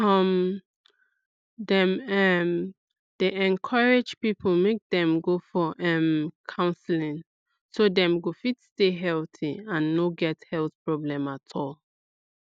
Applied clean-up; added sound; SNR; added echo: none; none; none; none.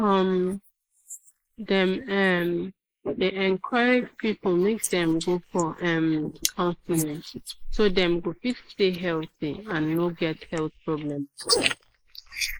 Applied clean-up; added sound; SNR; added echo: neural mask model Resemble Enhance denoiser.